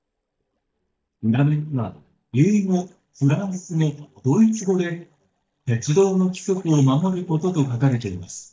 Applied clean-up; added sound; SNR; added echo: neural mask model DeepFilterNet 3.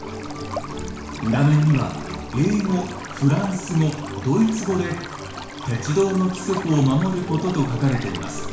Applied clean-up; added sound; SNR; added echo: none; Stream; 13 dB; reverberation time 0.7 s.